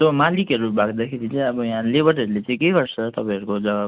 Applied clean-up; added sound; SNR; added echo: none; none; none; none.